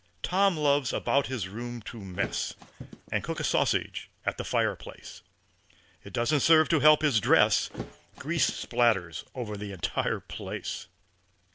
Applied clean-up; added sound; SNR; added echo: none; Thump, thud; 16 dB; none.